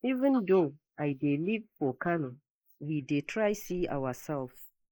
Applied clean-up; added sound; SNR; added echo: neural mask model Resemble Enhance denoiser.